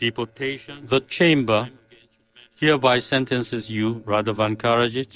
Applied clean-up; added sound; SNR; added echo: neural separator model SepFormer DNS4.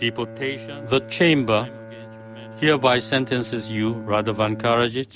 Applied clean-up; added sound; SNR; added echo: none; Bowed string instrument; 14 dB; none.